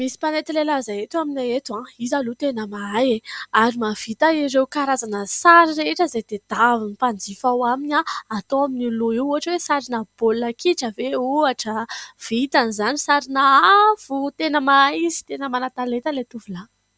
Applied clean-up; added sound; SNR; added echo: none; none; none; none.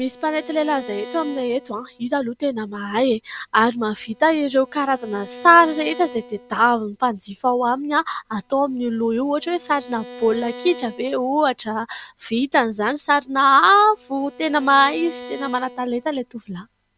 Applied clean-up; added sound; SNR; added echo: none; Bowed string instrument; 20 dB; none.